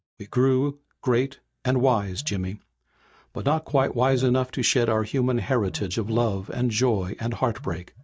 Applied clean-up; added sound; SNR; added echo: neural mask model DeepFilterNet 3.